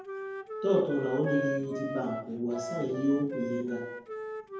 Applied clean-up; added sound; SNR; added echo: none; Wind instrument, woodwind instrument; 6 dB; reverberation time 0.9 s.